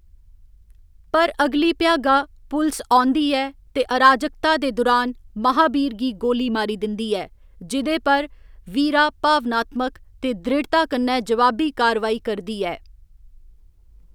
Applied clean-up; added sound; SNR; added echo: none; none; none; none.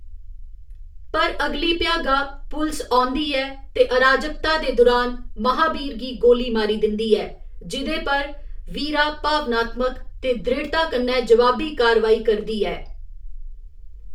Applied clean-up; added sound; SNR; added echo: none; none; none; reverberation time 0.3 s.